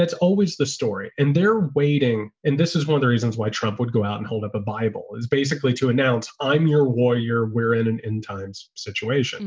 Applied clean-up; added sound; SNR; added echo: none; none; none; none.